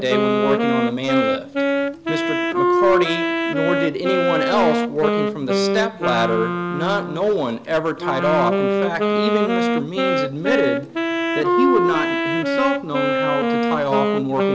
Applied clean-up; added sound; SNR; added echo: none; Wind instrument, woodwind instrument; -3 dB; none.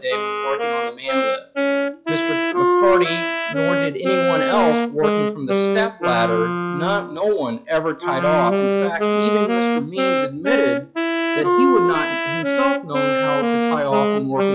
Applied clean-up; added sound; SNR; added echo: classical method log-MMSE.